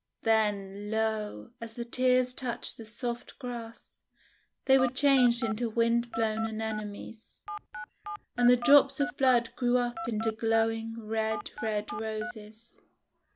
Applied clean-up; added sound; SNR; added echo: none; Telephone; 11 dB; none.